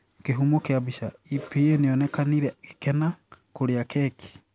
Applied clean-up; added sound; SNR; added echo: none; Cricket; 19 dB; none.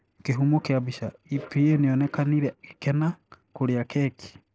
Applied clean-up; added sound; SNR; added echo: neural separator model SepFormer DNS4.